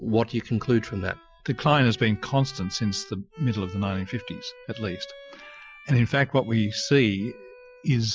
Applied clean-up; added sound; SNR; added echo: classical method Wiener filter.